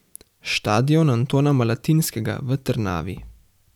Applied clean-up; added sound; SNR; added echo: none; none; none; none.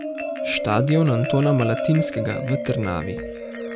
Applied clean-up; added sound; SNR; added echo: none; Marimba, xylophone; 5 dB; none.